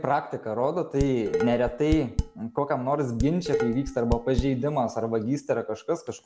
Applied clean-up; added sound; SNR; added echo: none; Dishes, pots, and pans; 5 dB; none.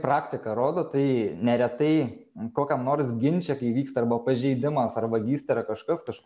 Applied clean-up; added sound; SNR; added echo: none; none; none; none.